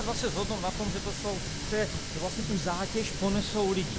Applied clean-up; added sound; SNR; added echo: none; Subway, metro, underground + Water tap, faucet; 3 dB; none.